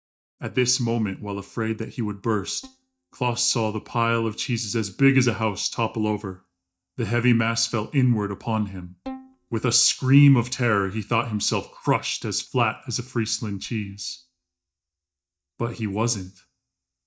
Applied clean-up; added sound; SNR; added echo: neural mask model DeepFilterNet 3.